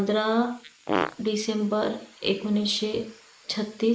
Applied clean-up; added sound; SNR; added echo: neural mask model Resemble Enhance denoiser.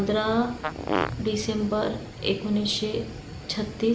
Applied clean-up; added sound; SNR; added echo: none; Fart; 4 dB; none.